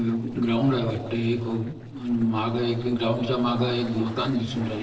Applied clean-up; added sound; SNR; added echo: neural separator model SepFormer DNS4.